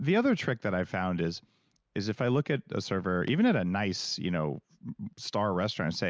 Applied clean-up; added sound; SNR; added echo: none; none; none; none.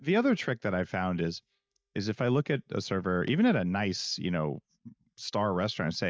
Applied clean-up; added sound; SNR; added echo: neural mask model DeepFilterNet 3.